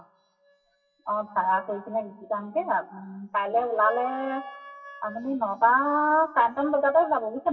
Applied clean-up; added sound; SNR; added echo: classical method WPE with log-MMSE.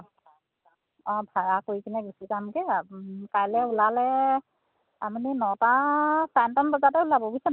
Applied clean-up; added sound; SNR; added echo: none; none; none; none.